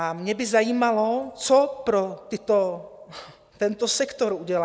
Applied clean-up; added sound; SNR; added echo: none; none; none; none.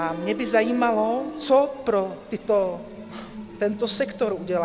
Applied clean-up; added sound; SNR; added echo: none; Fill (with liquid); 11 dB; none.